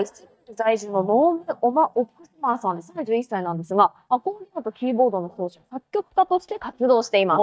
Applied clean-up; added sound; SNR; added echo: neural mask model DeepFilterNet 3.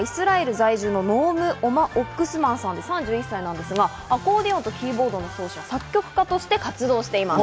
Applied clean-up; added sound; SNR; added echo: none; none; none; none.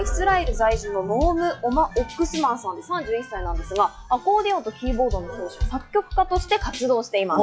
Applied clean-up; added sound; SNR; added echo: classical method log-MMSE.